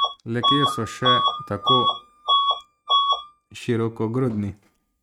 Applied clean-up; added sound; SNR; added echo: neural mask model RNNoise.